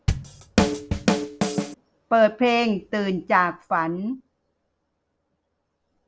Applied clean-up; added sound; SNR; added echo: none; Drum / Drum kit; -2 dB; none.